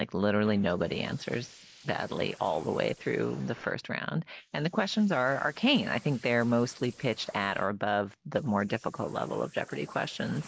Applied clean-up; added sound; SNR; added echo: neural mask model Resemble Enhance denoiser.